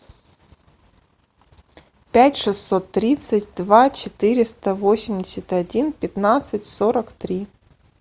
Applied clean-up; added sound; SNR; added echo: none; none; none; none.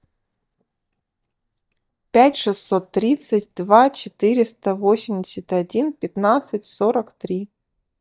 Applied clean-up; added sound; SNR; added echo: neural mask model DeepFilterNet 3.